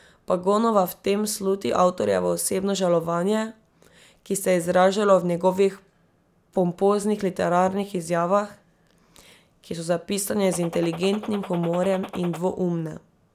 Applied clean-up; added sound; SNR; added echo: none; Gunshot, gunfire; 15 dB; none.